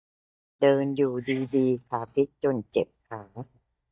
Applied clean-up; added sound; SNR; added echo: neural mask model DeepFilterNet 3.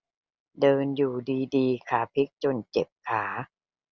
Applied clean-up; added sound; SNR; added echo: none; none; none; none.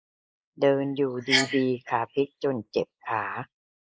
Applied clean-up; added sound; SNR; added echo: neural mask model Resemble Enhance denoiser.